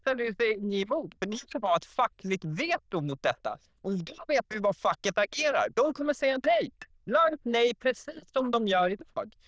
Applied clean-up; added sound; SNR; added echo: neural diffusion model UNIVERSE++.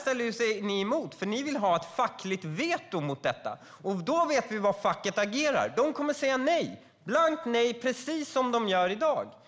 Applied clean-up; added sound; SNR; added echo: none; none; none; none.